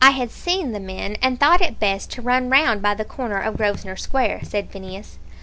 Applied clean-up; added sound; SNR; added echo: none; Raindrop / Drip; 17 dB; none.